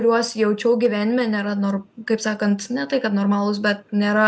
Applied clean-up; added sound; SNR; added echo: none; none; none; none.